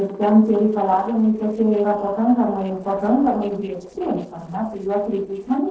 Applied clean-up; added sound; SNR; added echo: neural separator model SepFormer DNS4.